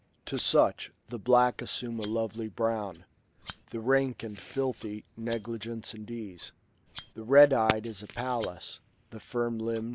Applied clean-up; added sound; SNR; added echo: none; Fireworks + Scissors; 13 dB; none.